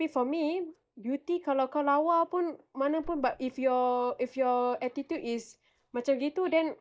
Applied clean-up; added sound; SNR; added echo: neural mask model DeepFilterNet 3.